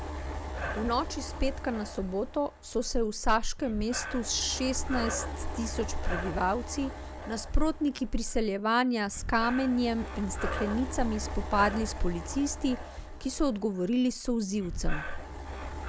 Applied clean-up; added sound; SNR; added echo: none; Breathing; 8 dB; none.